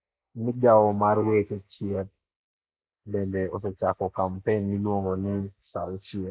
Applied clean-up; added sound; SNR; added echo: neural mask model Resemble Enhance denoiser.